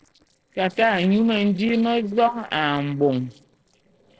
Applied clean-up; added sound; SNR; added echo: neural separator model SepFormer DNS4.